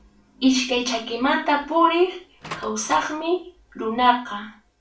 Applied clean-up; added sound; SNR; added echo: none; Door; 19 dB; reverberation time 0.3 s.